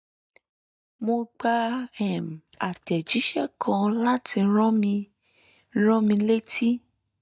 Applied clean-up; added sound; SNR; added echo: neural mask model DeepFilterNet 3.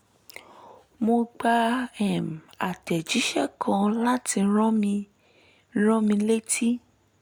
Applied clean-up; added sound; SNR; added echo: none; none; none; none.